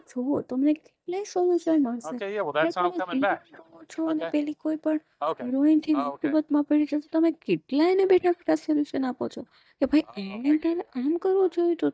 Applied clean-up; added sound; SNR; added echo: neural mask model DeepFilterNet 3.